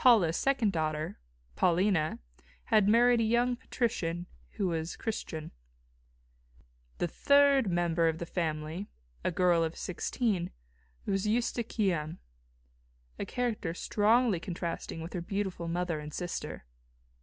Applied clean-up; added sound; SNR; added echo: none; none; none; none.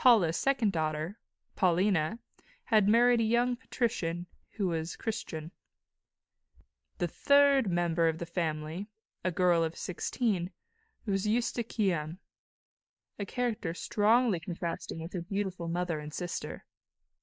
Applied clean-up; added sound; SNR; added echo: neural mask model Resemble Enhance denoiser.